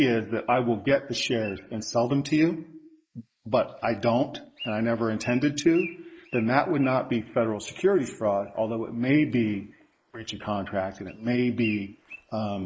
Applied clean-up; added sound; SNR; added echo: neural mask model Resemble Enhance denoiser.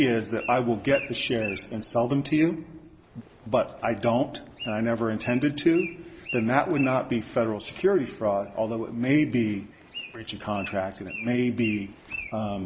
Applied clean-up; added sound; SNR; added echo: none; Bird; 16 dB; none.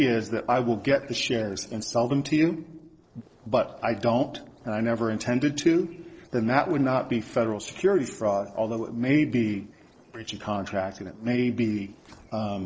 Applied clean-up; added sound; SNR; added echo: neural separator model SepFormer DNS4.